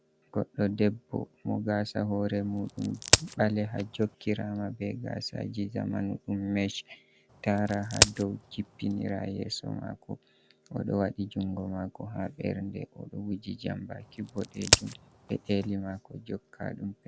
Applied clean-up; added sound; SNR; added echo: none; Crack; -2 dB; none.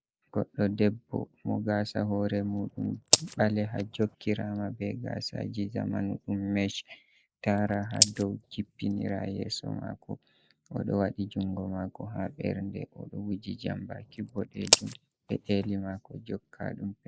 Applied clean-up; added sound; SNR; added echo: neural mask model Resemble Enhance denoiser.